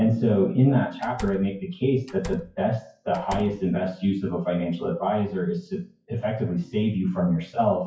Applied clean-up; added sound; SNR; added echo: classical method WPE with log-MMSE.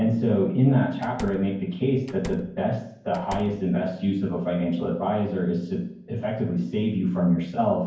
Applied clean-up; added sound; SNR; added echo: none; Slam; 16 dB; reverberation time 0.9 s.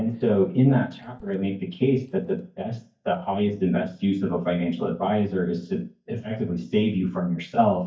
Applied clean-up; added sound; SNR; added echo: neural mask model DeepFilterNet 3.